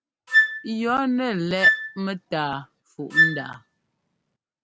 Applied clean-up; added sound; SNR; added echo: none; Wind instrument, woodwind instrument; -4 dB; none.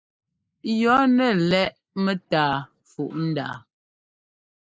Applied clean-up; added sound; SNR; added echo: neural mask model Resemble Enhance denoiser.